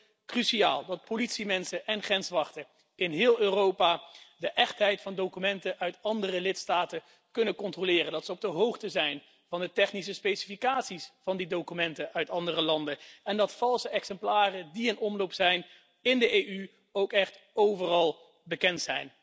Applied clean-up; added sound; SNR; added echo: none; none; none; none.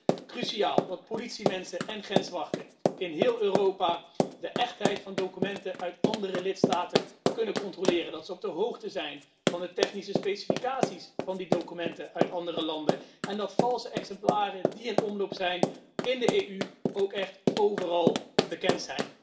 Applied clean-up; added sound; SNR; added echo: none; Run; 0 dB; reverberation time 0.3 s.